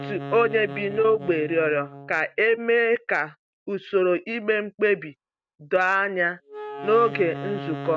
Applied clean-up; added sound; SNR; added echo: neural mask model RNNoise.